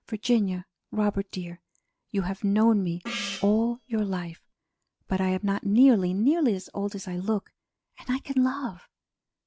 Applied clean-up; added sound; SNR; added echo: none; Gong; 11 dB; none.